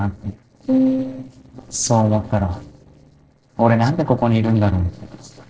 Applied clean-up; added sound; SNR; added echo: neural separator model SepFormer DNS4.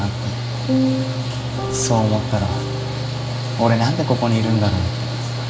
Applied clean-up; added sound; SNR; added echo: none; Mechanical fan; 4 dB; reverberation time 0.6 s.